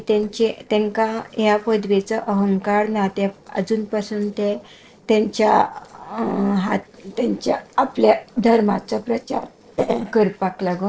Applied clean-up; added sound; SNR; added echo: neural separator model SepFormer DNS4.